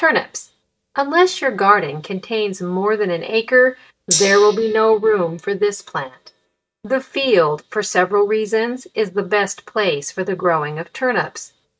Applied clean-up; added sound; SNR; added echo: neural mask model RNNoise.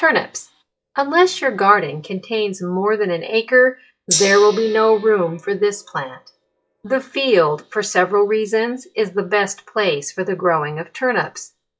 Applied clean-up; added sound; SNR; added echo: classical method log-MMSE.